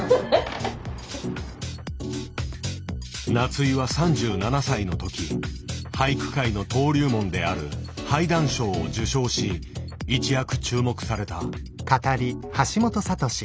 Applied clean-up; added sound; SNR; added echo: none; none; none; none.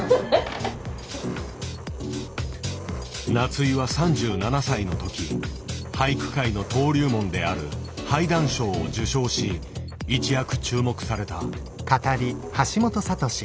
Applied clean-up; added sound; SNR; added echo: none; Engine; 18 dB; none.